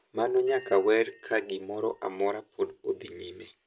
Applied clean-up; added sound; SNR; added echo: none; Bell; 6 dB; none.